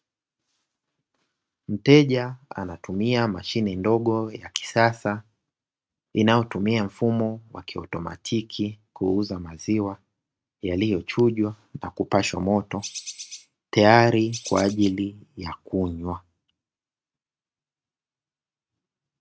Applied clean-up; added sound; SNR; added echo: neural mask model RNNoise.